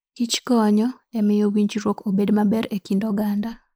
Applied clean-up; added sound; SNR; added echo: neural mask model Resemble Enhance denoiser.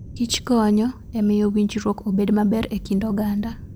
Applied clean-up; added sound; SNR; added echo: none; Thunder; 19 dB; none.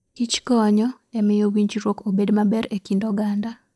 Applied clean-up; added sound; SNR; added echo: neural mask model DeepFilterNet 3.